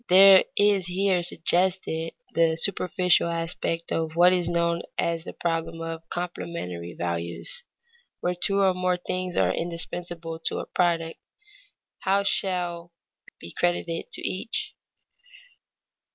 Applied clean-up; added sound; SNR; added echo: none; none; none; none.